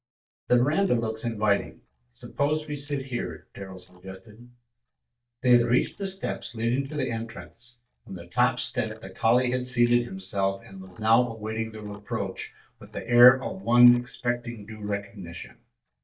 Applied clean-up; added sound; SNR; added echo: neural mask model DeepFilterNet 3.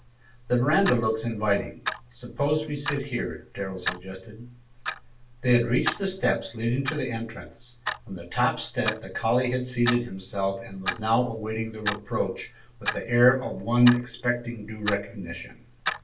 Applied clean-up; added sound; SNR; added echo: none; Clock; 11 dB; reverberation time 0.3 s.